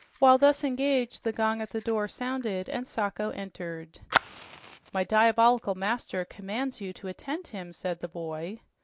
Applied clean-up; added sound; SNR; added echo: none; Fire; 13 dB; none.